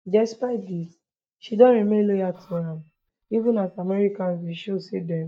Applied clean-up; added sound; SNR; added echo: neural mask model DeepFilterNet 3.